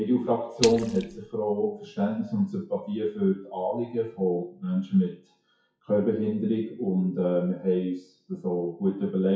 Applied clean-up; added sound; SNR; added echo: classical method WPE with log-MMSE.